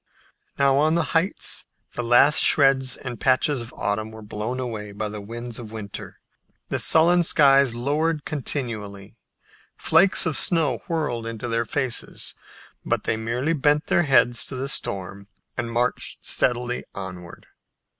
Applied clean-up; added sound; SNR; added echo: none; none; none; none.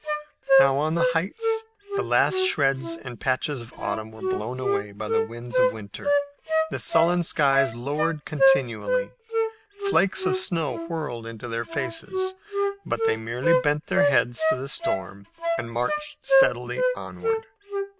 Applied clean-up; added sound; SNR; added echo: none; Wind instrument, woodwind instrument; -1 dB; none.